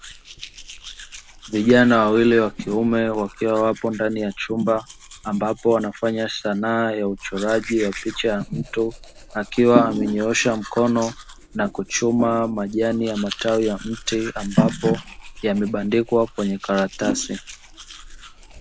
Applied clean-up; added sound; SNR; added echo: none; Domestic sounds, home sounds; 18 dB; none.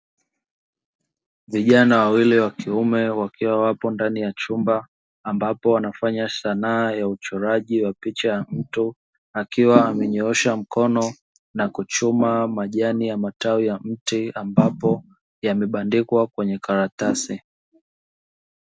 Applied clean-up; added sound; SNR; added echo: none; none; none; none.